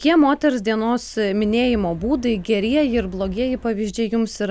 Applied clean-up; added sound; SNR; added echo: none; Wind; 17 dB; none.